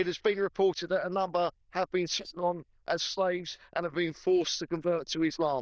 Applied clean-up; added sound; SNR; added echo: neural diffusion model UNIVERSE++.